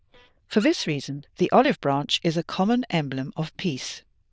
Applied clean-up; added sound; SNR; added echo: neural diffusion model UNIVERSE++.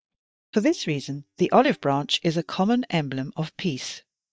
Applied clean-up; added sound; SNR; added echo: neural mask model DeepFilterNet 3.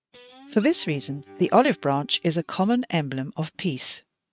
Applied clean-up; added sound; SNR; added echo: neural mask model RNNoise.